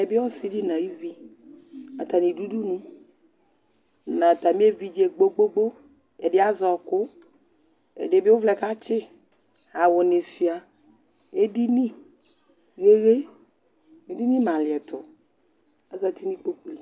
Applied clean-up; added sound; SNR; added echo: none; none; none; none.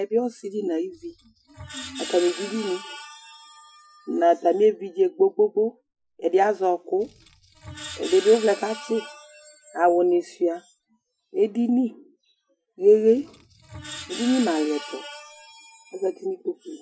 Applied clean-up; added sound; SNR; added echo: classical method Wiener filter.